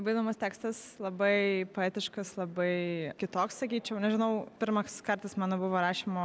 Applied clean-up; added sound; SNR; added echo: none; none; none; none.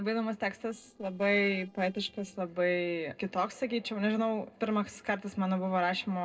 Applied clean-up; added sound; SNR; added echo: neural separator model SepFormer DNS4.